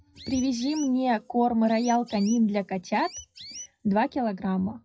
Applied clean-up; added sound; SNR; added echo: classical method WPE with log-MMSE.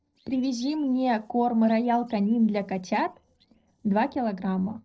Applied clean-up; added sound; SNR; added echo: neural separator model SepFormer DNS4.